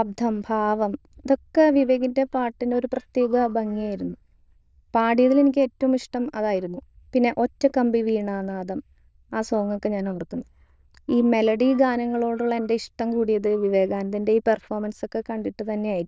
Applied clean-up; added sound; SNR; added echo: neural diffusion model UNIVERSE++.